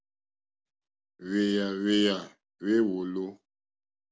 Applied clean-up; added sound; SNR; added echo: none; none; none; none.